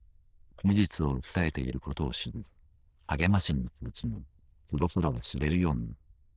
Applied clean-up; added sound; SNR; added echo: neural diffusion model UNIVERSE++.